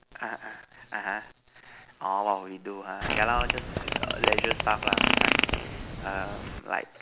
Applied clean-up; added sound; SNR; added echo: none; Fart; -5 dB; none.